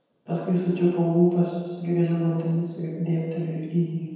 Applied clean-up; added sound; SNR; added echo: none; none; none; reverberation time 1.2 s.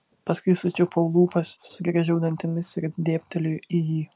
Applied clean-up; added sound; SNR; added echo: none; none; none; none.